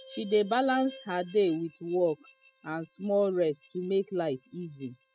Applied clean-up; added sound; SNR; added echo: classical method spectral subtraction.